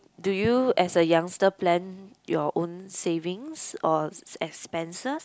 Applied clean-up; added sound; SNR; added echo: none; none; none; none.